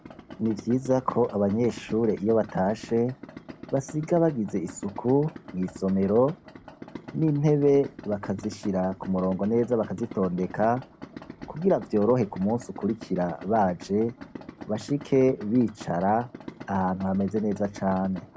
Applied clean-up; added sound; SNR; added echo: none; Idling; 17 dB; none.